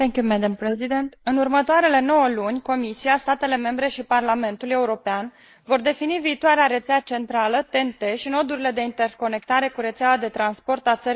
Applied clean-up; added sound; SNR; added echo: neural mask model Resemble Enhance denoiser.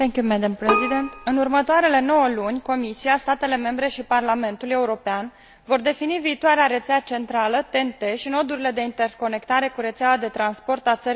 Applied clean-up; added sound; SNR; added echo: none; Keyboard (musical); 8 dB; none.